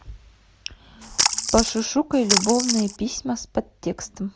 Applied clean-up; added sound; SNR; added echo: none; Splash, splatter; -1 dB; none.